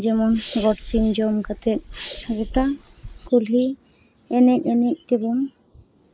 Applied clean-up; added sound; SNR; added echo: neural mask model Resemble Enhance denoiser.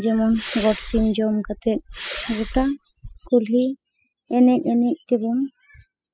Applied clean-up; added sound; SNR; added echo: classical method spectral subtraction.